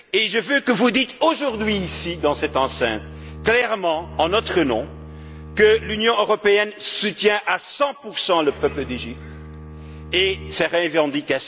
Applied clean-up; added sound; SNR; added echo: none; Bowed string instrument; 15 dB; none.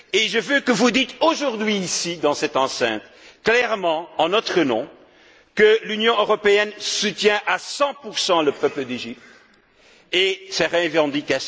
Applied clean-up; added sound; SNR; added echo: none; none; none; none.